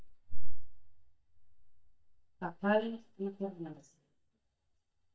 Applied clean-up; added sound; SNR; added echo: neural mask model DeepFilterNet 3.